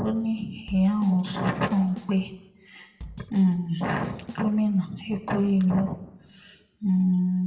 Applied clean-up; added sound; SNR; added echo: none; Drum / Drum kit; 19 dB; reverberation time 0.7 s.